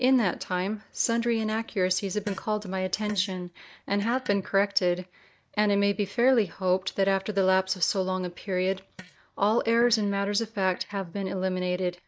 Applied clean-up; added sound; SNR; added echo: neural mask model DeepFilterNet 3.